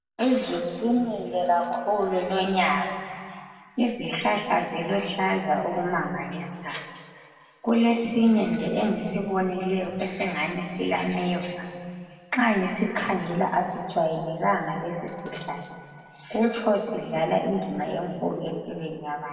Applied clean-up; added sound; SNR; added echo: none; Bell / Doorbell; 19 dB; reverberation time 2.0 s.